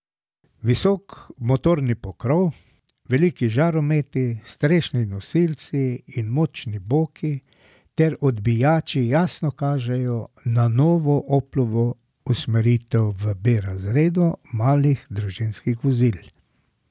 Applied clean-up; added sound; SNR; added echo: none; none; none; none.